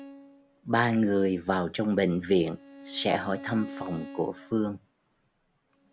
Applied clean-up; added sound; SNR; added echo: none; Bowed string instrument; 18 dB; none.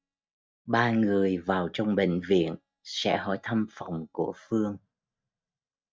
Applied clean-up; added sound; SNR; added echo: neural mask model DeepFilterNet 3.